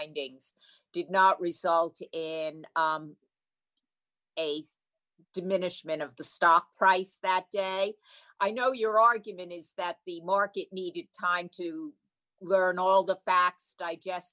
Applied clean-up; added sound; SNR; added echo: none; none; none; none.